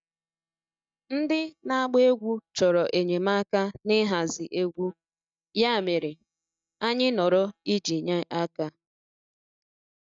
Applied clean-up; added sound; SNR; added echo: neural mask model DeepFilterNet 3.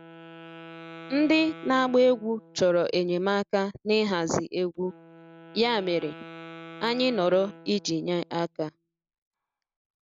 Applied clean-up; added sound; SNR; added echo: none; Wind instrument, woodwind instrument; 19 dB; none.